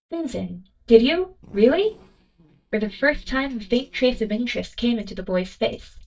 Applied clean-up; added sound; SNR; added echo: neural mask model DeepFilterNet 3.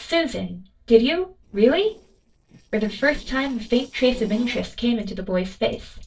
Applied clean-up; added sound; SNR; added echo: neural separator model SepFormer DNS4.